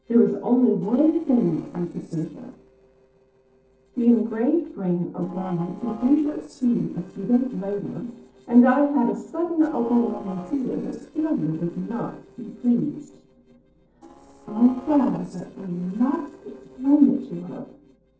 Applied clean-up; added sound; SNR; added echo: neural separator model SepFormer DNS4.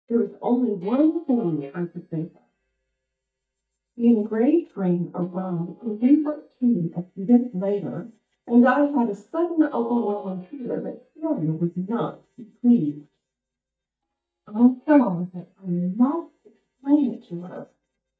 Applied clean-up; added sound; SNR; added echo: neural mask model DeepFilterNet 3.